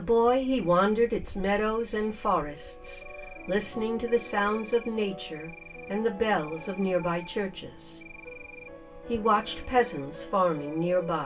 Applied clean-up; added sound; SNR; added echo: none; Cricket; 18 dB; reverberation time 0.2 s.